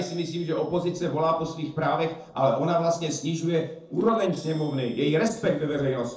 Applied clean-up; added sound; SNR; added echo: neural separator model SepFormer DNS4.